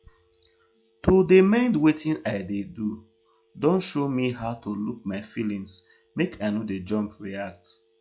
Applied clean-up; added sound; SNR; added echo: classical method log-MMSE.